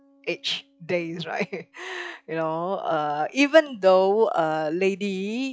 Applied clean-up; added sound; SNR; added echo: classical method log-MMSE.